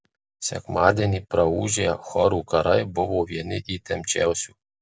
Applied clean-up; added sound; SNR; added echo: none; none; none; none.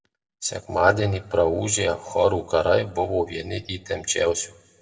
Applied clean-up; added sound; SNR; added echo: none; none; none; reverberation time 1.2 s.